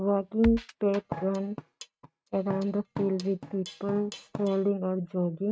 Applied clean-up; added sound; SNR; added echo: neural mask model RNNoise.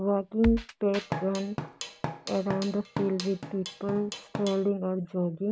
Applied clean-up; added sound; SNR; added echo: none; Drum kit + Drum kit; 8 dB; none.